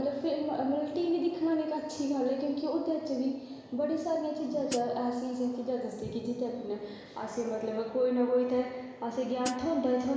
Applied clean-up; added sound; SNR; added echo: none; Hi-hat; 9 dB; reverberation time 1.0 s.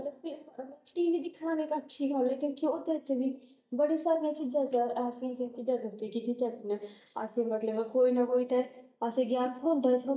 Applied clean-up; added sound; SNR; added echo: neural mask model DeepFilterNet 3.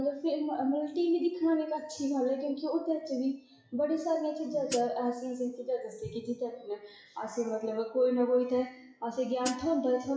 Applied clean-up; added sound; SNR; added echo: classical method WPE with log-MMSE.